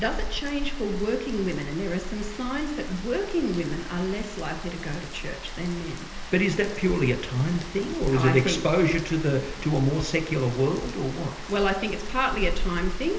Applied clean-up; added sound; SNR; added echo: none; Rain; 6 dB; reverberation time 1.4 s.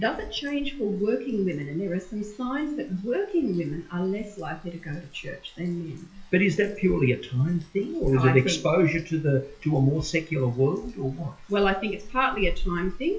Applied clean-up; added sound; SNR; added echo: classical method WPE with log-MMSE.